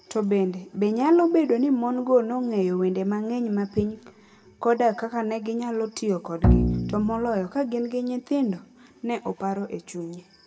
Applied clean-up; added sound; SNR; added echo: none; Bowed string instrument; -1 dB; reverberation time 0.9 s.